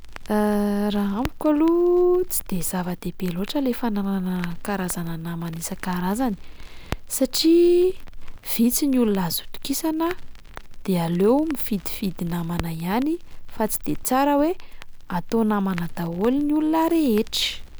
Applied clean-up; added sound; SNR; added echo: none; Crackle; 11 dB; none.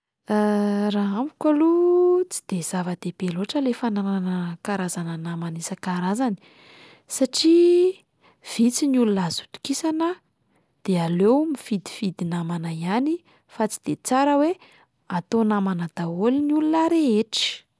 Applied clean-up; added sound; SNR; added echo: none; none; none; none.